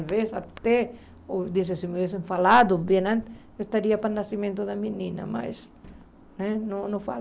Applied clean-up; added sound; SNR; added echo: none; none; none; none.